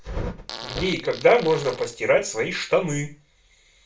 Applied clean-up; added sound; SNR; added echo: none; Fart; 14 dB; reverberation time 0.3 s.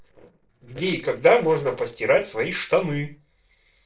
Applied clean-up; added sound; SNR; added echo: neural separator model SepFormer DNS4.